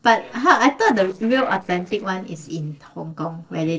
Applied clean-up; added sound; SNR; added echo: neural separator model SepFormer DNS4.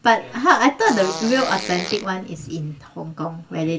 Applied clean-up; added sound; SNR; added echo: none; Fart; 11 dB; reverberation time 0.2 s.